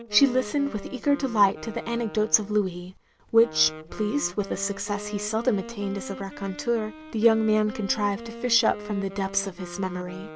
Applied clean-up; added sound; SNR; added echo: none; Wind instrument, woodwind instrument; 14 dB; none.